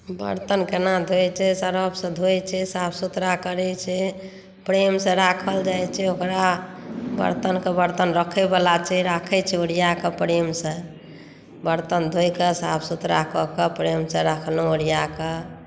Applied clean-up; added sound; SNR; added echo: none; none; none; none.